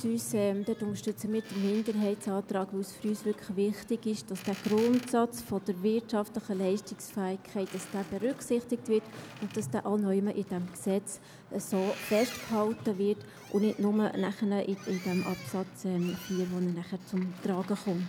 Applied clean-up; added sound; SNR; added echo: none; Boat, Water vehicle; 16 dB; none.